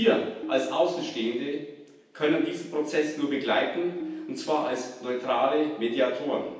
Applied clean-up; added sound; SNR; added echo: none; Tabla; 15 dB; reverberation time 0.9 s.